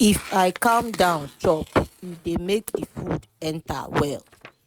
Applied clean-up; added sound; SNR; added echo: neural mask model RNNoise.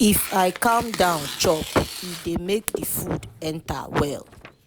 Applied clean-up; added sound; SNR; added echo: none; Tearing; 12 dB; none.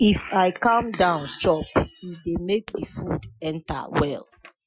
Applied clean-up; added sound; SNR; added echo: classical method Wiener filter.